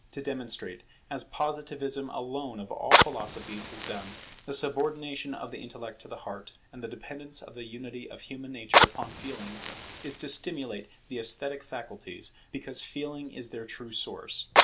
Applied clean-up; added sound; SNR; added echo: none; Fire; -4 dB; none.